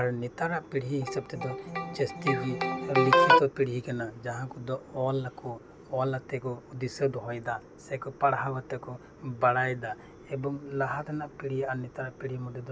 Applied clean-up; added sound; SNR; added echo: none; none; none; none.